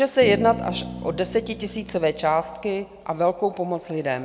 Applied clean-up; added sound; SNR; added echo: none; Bass guitar; 12 dB; none.